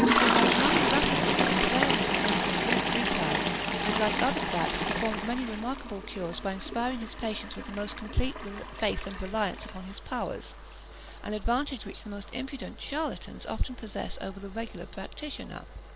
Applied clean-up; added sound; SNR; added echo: none; Toilet flush; -2 dB; none.